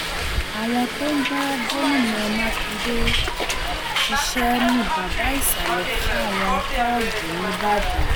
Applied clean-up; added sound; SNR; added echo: none; Hiss; -3 dB; none.